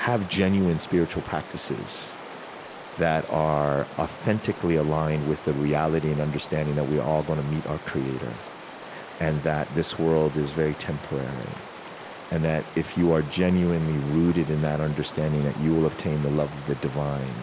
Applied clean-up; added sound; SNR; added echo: none; Stream; 15 dB; none.